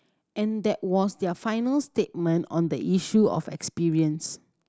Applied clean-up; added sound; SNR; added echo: none; none; none; none.